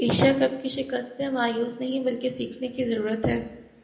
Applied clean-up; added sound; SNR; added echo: none; none; none; reverberation time 0.7 s.